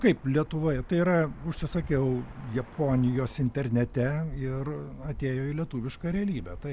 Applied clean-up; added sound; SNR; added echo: none; Bird; 14 dB; none.